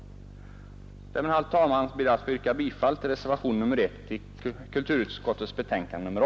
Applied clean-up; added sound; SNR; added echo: none; none; none; none.